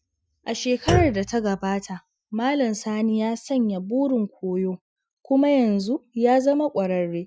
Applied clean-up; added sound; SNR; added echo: classical method Wiener filter.